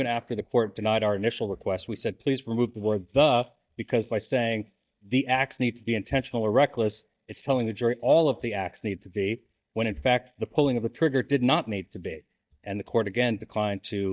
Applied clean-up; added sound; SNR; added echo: neural mask model DeepFilterNet 3.